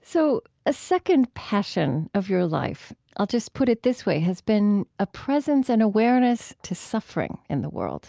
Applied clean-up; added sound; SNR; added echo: none; none; none; none.